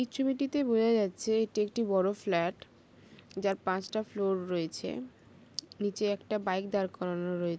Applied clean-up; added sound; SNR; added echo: none; none; none; none.